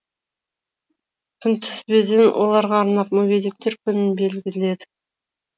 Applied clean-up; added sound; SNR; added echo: none; none; none; none.